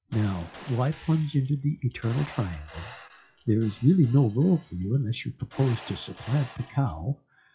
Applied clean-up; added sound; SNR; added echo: classical method WPE with log-MMSE.